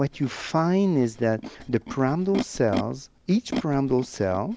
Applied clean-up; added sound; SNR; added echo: none; Animal; 11 dB; none.